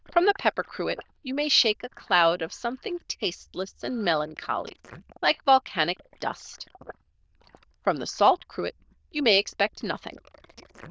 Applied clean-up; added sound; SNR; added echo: neural diffusion model UNIVERSE++.